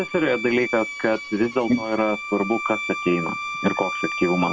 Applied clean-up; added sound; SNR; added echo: none; Bowed string instrument; 7 dB; none.